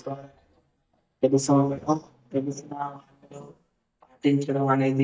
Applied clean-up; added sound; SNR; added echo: neural mask model DeepFilterNet 3.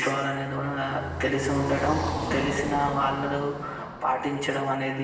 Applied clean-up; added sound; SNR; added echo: none; Car passing by; 7 dB; reverberation time 1.1 s.